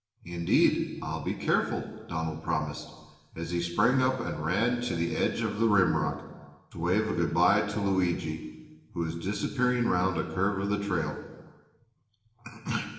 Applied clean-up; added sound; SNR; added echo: none; none; none; reverberation time 1.3 s.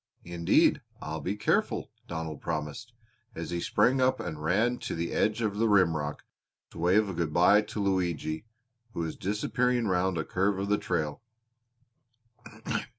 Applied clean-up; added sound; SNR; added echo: none; none; none; none.